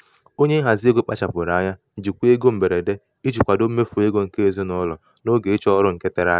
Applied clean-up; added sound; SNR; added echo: none; none; none; none.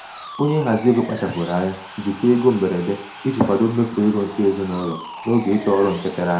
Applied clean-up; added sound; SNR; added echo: none; Sawing; 16 dB; reverberation time 0.4 s.